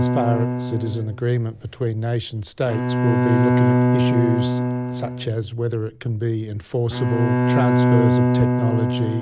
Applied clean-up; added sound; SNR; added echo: none; Bowed string instrument; -3 dB; none.